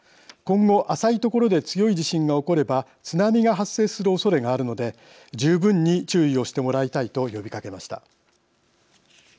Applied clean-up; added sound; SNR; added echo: none; none; none; none.